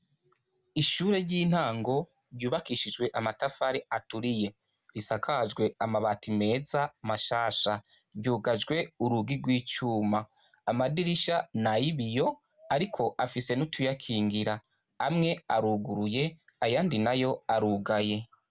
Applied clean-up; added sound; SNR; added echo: none; none; none; none.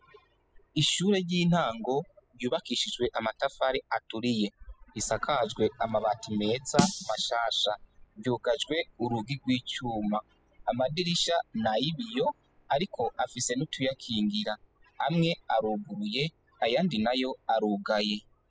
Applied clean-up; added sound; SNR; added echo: classical method spectral subtraction.